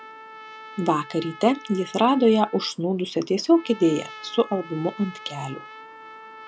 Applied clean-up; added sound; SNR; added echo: none; Trumpet; 18 dB; none.